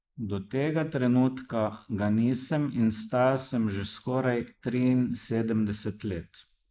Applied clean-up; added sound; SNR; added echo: neural mask model Resemble Enhance denoiser.